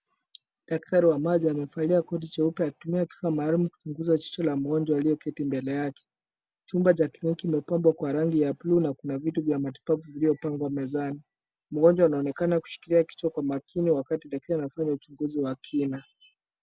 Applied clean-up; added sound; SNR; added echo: none; none; none; none.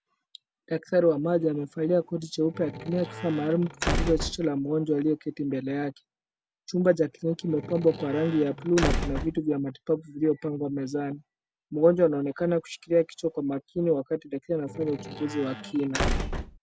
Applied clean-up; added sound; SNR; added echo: none; Squeak / Slam / Wood; 4 dB; none.